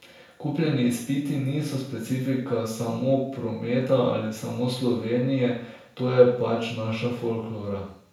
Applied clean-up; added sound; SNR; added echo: none; none; none; reverberation time 0.6 s.